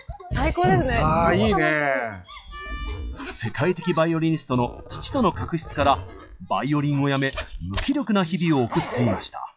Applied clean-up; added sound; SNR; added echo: classical method log-MMSE.